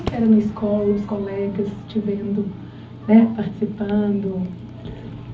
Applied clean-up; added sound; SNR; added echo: none; Crowd / Fireworks; 18 dB; reverberation time 0.4 s.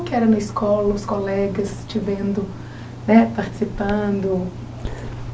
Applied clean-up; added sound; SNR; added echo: none; none; none; none.